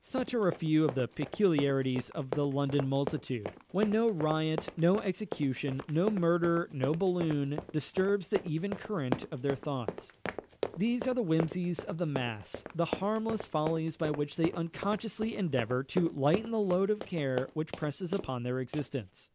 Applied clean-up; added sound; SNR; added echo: none; Run; 10 dB; none.